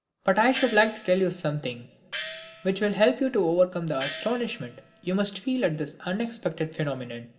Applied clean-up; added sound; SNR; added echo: none; Gong; 13 dB; reverberation time 1.2 s.